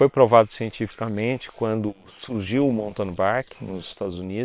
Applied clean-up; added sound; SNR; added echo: neural separator model SepFormer WHAM!.